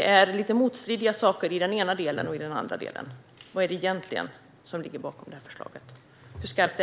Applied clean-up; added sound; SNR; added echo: none; none; none; none.